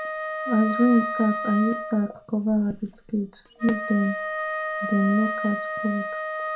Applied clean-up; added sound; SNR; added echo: none; Wind instrument, woodwind instrument; 5 dB; reverberation time 0.2 s.